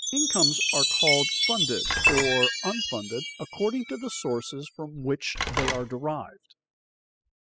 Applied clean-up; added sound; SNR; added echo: classical method spectral subtraction.